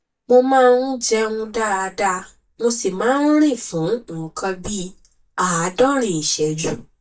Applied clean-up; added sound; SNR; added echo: neural mask model DeepFilterNet 3.